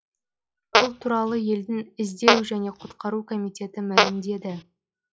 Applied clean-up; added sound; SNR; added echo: classical method log-MMSE.